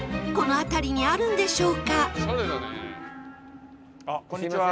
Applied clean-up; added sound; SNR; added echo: none; none; none; none.